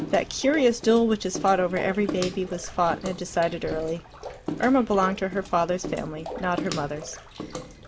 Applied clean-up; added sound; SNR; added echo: none; Bathtub (filling or washing) / Water / Splash, splatter; 12 dB; none.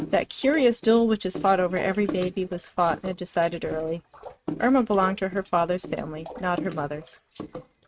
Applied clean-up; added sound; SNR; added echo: neural mask model RNNoise.